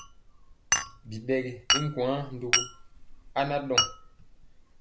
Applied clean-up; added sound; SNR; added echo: none; Glass; -1 dB; none.